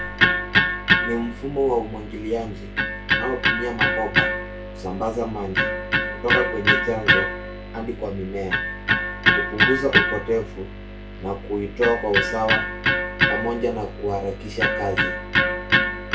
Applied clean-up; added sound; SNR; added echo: none; Electric guitar; -4 dB; reverberation time 0.3 s.